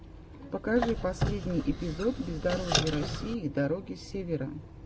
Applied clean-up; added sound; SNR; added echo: none; Squeak; 1 dB; none.